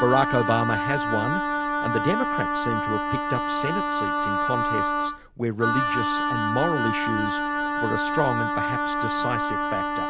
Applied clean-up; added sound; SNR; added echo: none; Wind instrument, woodwind instrument; -2 dB; none.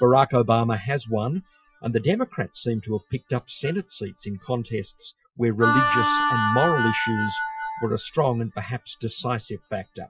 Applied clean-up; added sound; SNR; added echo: classical method Wiener filter.